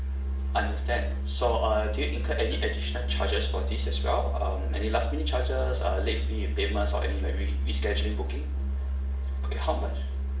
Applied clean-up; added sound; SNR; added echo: none; Musical instrument; -4 dB; reverberation time 0.5 s.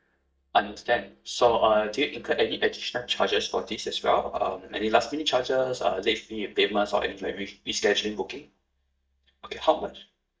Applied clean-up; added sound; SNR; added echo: neural mask model DeepFilterNet 3.